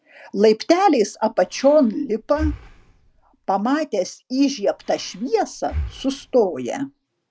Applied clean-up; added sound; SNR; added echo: none; Breathing; 14 dB; none.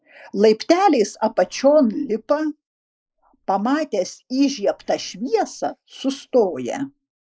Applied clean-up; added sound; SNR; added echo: neural mask model Resemble Enhance denoiser.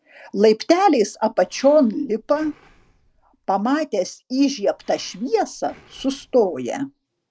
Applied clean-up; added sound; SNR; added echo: neural separator model SepFormer DNS4.